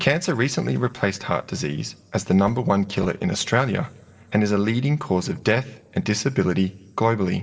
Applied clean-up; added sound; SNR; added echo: neural separator model SepFormer DNS4.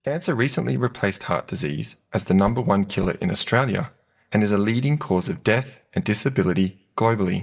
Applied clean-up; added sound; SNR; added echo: neural mask model DeepFilterNet 3.